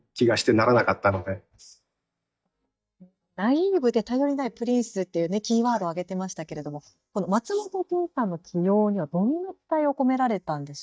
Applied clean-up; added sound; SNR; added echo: neural mask model DeepFilterNet 3.